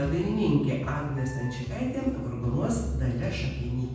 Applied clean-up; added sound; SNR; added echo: none; Wind instrument, woodwind instrument; 20 dB; reverberation time 1.2 s.